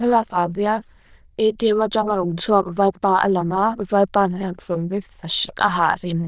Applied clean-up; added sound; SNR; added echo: neural diffusion model UNIVERSE++.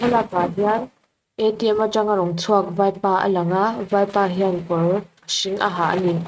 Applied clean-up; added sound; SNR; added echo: neural mask model RNNoise.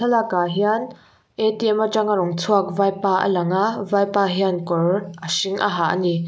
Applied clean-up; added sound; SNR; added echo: none; none; none; none.